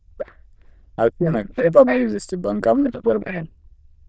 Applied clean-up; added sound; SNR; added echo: neural diffusion model UNIVERSE++.